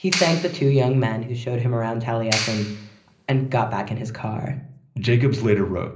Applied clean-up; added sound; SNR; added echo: none; Clapping; 8 dB; reverberation time 0.5 s.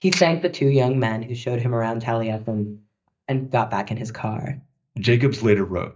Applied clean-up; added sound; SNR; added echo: neural mask model DeepFilterNet 3.